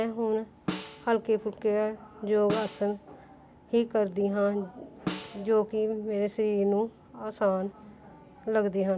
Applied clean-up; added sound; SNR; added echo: none; Snare drum; 12 dB; none.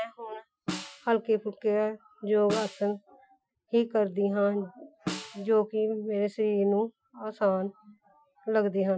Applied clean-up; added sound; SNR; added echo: classical method Wiener filter.